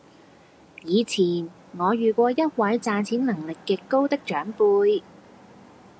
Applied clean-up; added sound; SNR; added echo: none; none; none; none.